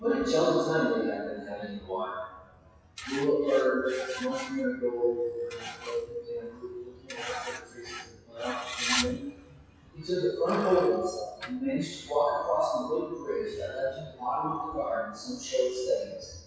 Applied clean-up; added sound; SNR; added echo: classical method WPE with log-MMSE.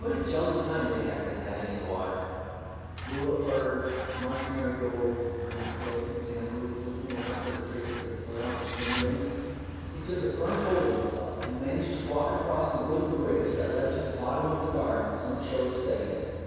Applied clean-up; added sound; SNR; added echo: none; Truck; 7 dB; reverberation time 2.2 s.